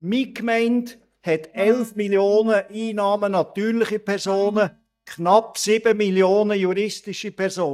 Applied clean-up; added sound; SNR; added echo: neural mask model DeepFilterNet 3.